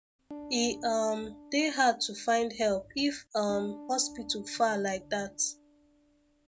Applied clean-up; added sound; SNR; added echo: none; Piano; 18 dB; none.